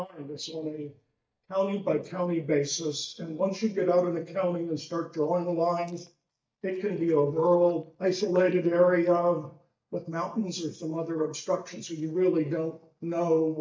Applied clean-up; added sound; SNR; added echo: neural mask model DeepFilterNet 3.